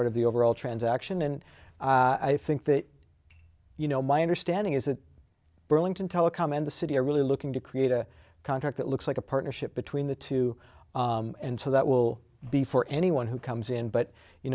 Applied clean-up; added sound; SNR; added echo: none; none; none; none.